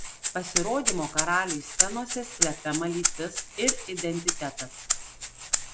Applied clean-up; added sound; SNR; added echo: none; Rattle (instrument); -3 dB; none.